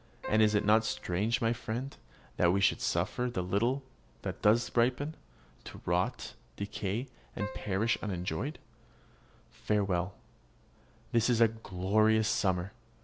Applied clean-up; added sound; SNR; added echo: none; Keyboard (musical); 15 dB; none.